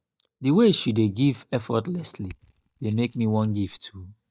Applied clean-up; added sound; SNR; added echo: neural mask model DeepFilterNet 3.